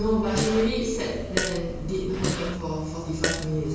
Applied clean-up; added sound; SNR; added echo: none; Fart; 6 dB; reverberation time 0.9 s.